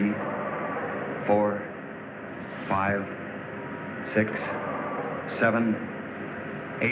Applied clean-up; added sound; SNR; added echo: none; Animal; 10 dB; none.